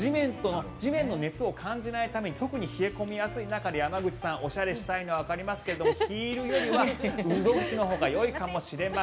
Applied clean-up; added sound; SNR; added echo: none; none; none; none.